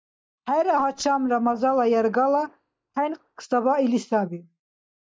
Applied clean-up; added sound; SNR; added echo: neural mask model DeepFilterNet 3.